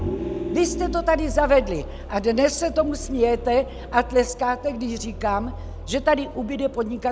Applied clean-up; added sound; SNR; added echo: none; Vehicle; 9 dB; none.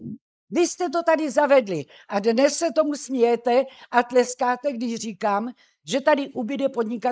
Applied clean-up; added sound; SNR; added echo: neural mask model Resemble Enhance denoiser.